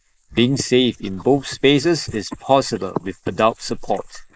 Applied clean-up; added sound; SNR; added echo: neural mask model Resemble Enhance denoiser.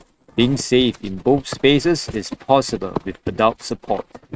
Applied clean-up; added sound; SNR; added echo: neural mask model RNNoise.